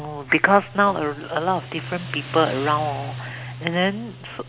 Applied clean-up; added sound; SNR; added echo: none; Motorcycle; 12 dB; none.